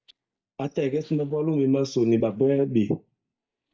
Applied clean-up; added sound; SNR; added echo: neural mask model DeepFilterNet 3.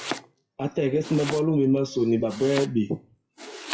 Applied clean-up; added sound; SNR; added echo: classical method WPE with log-MMSE.